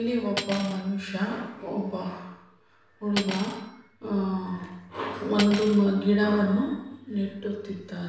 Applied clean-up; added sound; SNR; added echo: none; Cutlery, silverware; 12 dB; reverberation time 0.8 s.